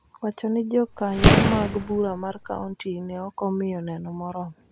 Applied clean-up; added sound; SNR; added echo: none; Boom; -5 dB; none.